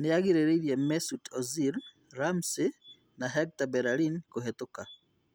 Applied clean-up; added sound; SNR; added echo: none; none; none; none.